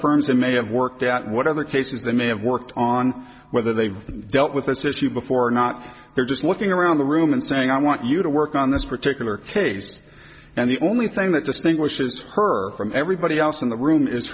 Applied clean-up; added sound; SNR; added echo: none; none; none; none.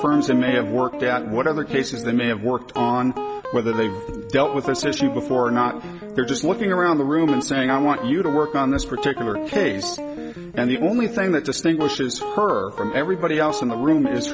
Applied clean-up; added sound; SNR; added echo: none; Guitar; 9 dB; none.